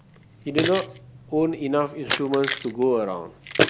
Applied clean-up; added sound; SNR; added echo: none; Keys jangling; 4 dB; none.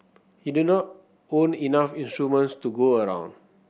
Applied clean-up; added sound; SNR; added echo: none; none; none; none.